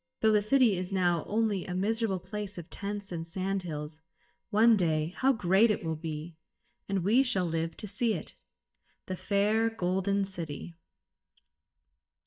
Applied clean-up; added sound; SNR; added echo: neural mask model DeepFilterNet 3.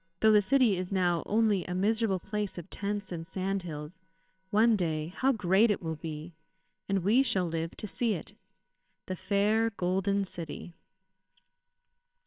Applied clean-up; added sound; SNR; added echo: neural separator model SepFormer WHAMR!.